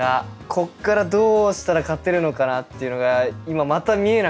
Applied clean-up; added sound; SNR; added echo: none; none; none; none.